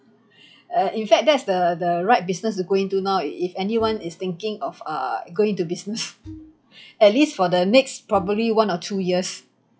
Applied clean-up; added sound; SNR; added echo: classical method log-MMSE.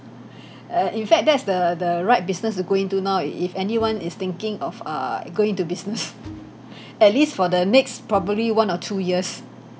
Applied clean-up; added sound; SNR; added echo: none; Bowed string instrument; 19 dB; none.